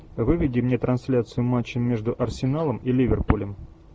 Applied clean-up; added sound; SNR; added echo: none; none; none; none.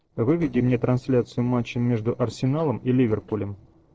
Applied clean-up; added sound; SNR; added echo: neural separator model SepFormer DNS4.